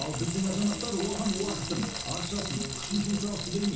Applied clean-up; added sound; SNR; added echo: none; Frying (food); 5 dB; reverberation time 0.6 s.